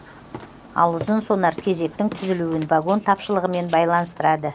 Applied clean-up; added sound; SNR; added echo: none; Burping, eructation; 17 dB; none.